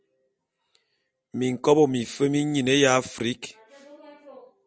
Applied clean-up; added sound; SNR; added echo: none; none; none; none.